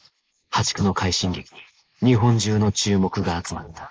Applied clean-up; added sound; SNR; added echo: neural mask model Resemble Enhance denoiser.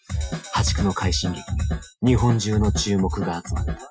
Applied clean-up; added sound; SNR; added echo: classical method Wiener filter.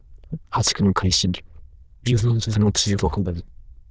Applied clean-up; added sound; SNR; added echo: neural diffusion model UNIVERSE++.